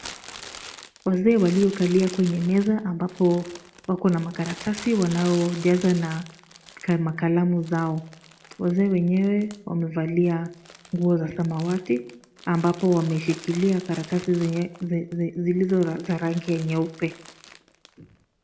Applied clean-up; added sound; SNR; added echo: none; Crumpling, crinkling; 20 dB; reverberation time 0.5 s.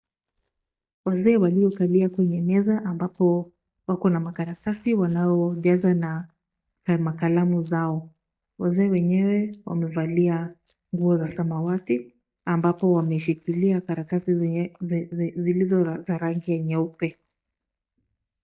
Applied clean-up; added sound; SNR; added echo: neural mask model DeepFilterNet 3.